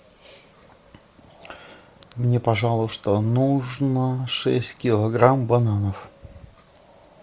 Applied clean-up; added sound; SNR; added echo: none; none; none; none.